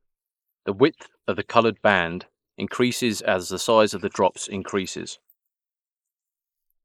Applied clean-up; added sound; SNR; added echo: neural mask model Resemble Enhance denoiser.